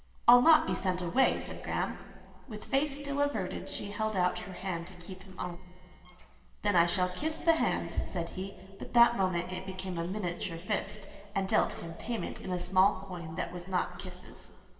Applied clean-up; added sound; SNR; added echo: neural separator model SepFormer DNS4.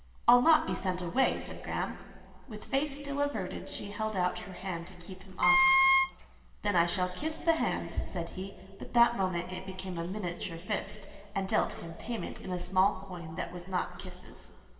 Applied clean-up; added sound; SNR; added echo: none; Wind instrument, woodwind instrument; -5 dB; reverberation time 2.2 s.